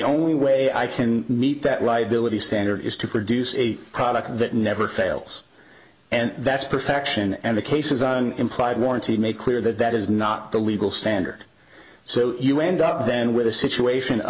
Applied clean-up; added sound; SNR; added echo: none; none; none; none.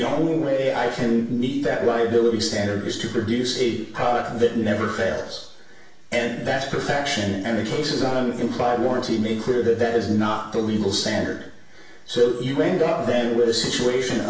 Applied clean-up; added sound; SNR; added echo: none; none; none; reverberation time 0.6 s.